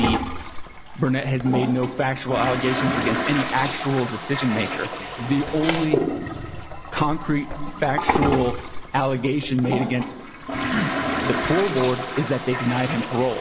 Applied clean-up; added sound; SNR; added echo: none; Toilet flush; 3 dB; none.